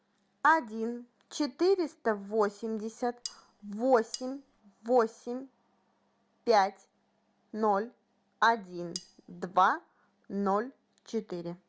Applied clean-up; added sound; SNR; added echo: none; Cutlery, silverware; 14 dB; none.